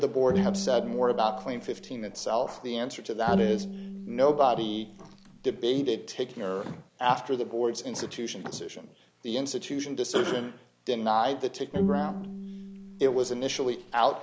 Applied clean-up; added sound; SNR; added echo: none; Bowed string instrument; 5 dB; none.